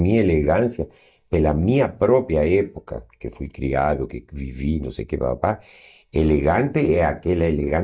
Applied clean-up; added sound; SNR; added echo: neural mask model DeepFilterNet 3.